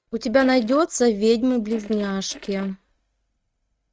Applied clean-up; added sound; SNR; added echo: neural mask model RNNoise.